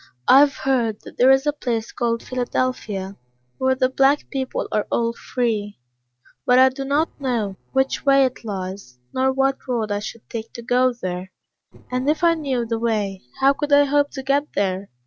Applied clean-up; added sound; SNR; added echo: neural separator model SepFormer DNS4.